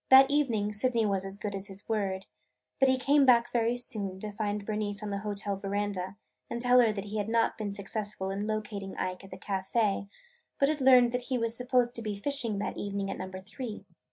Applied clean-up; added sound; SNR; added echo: none; none; none; none.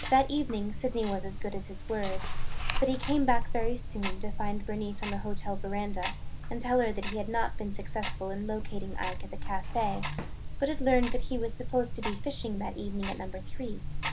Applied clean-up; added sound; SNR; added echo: none; Tick-tock; -1 dB; none.